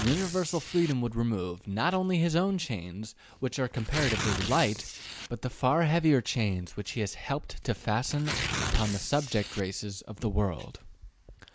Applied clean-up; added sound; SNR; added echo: none; Tearing; 10 dB; none.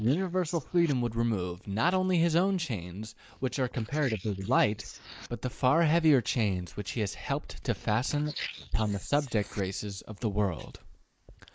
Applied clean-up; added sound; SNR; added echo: neural mask model Resemble Enhance denoiser.